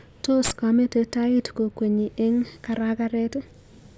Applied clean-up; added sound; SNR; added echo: none; none; none; none.